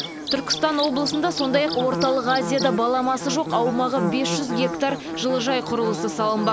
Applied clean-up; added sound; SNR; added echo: none; Buzz / Bird; 5 dB; none.